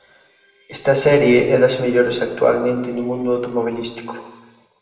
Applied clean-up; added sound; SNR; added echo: none; none; none; reverberation time 1.2 s.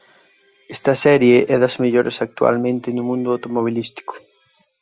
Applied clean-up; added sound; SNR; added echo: none; none; none; none.